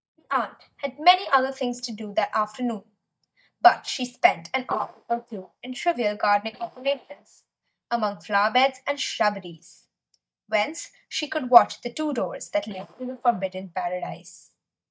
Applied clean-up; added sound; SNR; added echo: neural mask model DeepFilterNet 3.